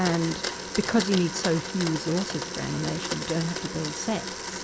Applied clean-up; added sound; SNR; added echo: none; Domestic sounds, home sounds; 5 dB; none.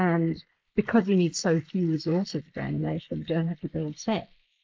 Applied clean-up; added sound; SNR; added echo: neural mask model Resemble Enhance denoiser.